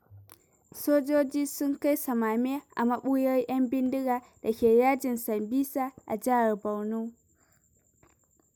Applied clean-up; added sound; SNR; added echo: none; none; none; none.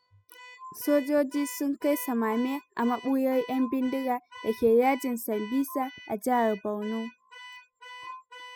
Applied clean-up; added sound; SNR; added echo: classical method spectral subtraction.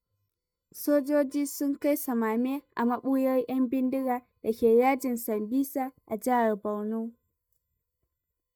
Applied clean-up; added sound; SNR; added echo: neural mask model DeepFilterNet 3.